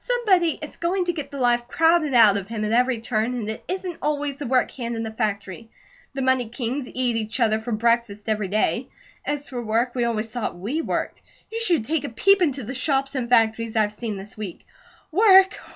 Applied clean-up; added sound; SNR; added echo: none; none; none; none.